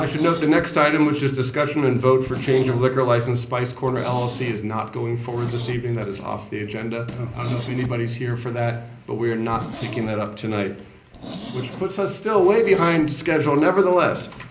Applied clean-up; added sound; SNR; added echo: none; Zipper (clothing); 17 dB; reverberation time 0.5 s.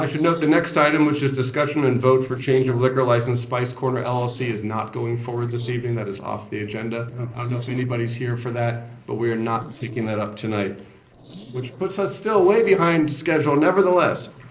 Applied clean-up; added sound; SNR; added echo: neural separator model SepFormer DNS4.